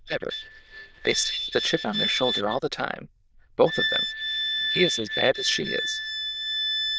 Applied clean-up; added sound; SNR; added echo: neural diffusion model UNIVERSE++.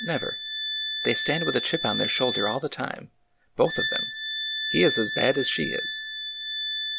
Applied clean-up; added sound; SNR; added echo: none; Wind instrument, woodwind instrument; 2 dB; none.